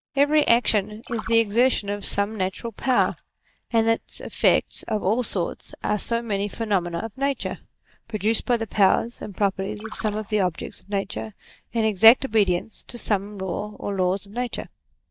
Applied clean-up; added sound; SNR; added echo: neural mask model DeepFilterNet 3.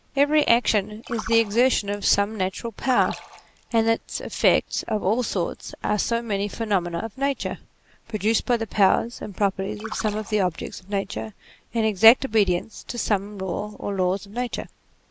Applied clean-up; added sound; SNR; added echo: none; Splash, splatter; 14 dB; none.